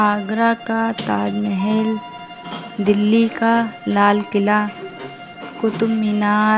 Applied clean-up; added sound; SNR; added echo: none; Bowed string instrument + Sliding door; 15 dB; none.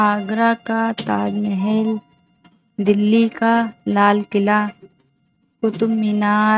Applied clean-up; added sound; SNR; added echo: neural mask model RNNoise.